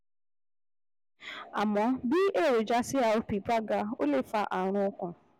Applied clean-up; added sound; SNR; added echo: none; none; none; none.